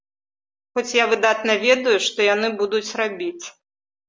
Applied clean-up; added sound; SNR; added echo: none; none; none; none.